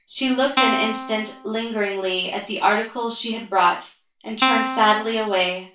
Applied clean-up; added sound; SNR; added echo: none; Guitar; 1 dB; reverberation time 0.3 s.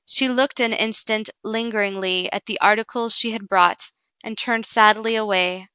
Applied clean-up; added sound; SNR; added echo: none; none; none; none.